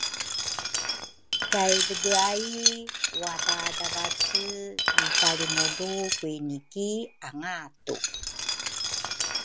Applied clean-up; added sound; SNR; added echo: none; Glass; -4 dB; none.